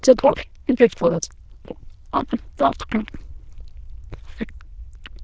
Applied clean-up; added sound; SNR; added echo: neural diffusion model UNIVERSE++.